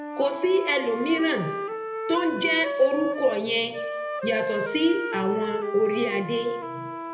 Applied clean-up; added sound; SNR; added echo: none; Wind instrument, woodwind instrument; 6 dB; reverberation time 0.8 s.